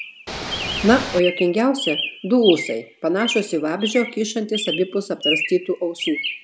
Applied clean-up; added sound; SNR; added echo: none; Ocean / Boat, Water vehicle + Chirp, tweet; 7 dB; none.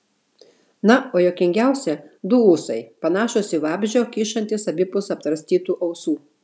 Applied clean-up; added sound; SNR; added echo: none; none; none; none.